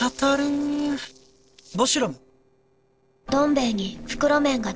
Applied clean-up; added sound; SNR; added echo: neural separator model SepFormer DNS4.